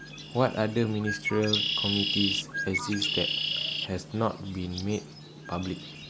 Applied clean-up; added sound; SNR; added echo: none; Bird; 2 dB; none.